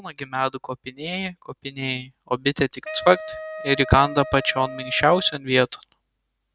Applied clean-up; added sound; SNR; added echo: none; Wind instrument, woodwind instrument; 13 dB; none.